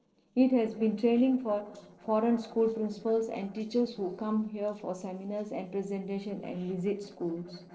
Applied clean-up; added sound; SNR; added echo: neural separator model SepFormer DNS4.